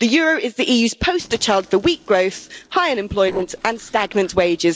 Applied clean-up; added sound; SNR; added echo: neural separator model SepFormer DNS4.